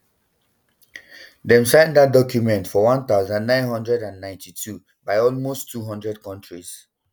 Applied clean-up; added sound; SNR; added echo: none; none; none; none.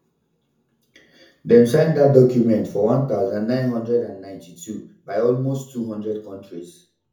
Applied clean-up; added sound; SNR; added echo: none; none; none; reverberation time 0.6 s.